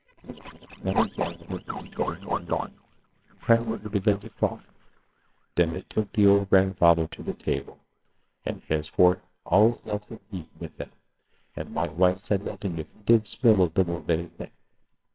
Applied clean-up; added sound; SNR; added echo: neural separator model SepFormer WHAMR!.